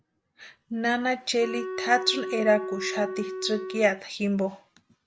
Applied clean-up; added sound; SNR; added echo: none; Wind instrument, woodwind instrument; 8 dB; none.